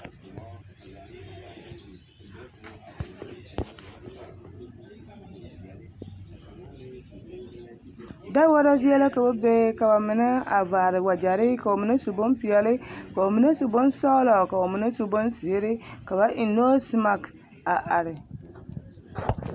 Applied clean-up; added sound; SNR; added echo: none; none; none; none.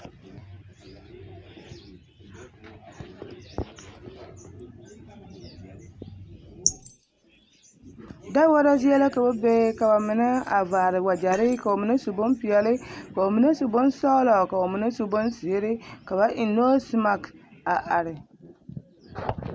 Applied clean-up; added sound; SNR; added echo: neural mask model Resemble Enhance denoiser.